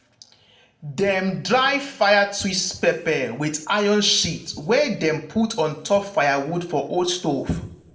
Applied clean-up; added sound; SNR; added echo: none; none; none; reverberation time 0.5 s.